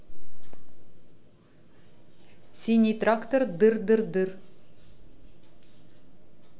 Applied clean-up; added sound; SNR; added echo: none; none; none; none.